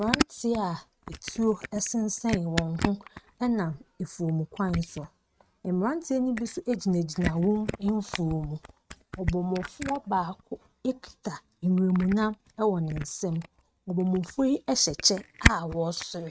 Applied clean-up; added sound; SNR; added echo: neural mask model RNNoise.